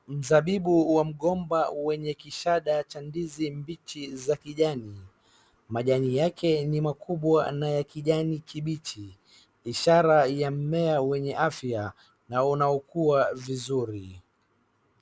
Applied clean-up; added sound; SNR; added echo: none; none; none; none.